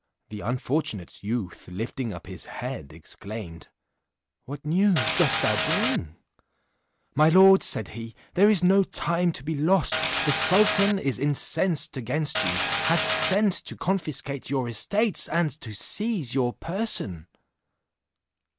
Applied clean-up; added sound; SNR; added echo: none; Mechanisms; 0 dB; none.